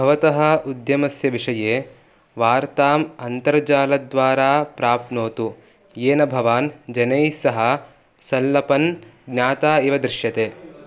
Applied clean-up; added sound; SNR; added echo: none; none; none; none.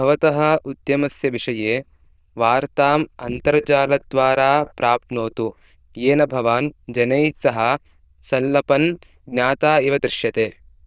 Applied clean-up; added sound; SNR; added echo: neural diffusion model UNIVERSE++.